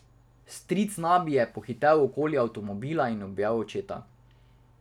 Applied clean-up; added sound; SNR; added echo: none; none; none; none.